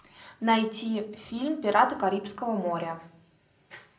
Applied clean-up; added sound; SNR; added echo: none; none; none; reverberation time 0.5 s.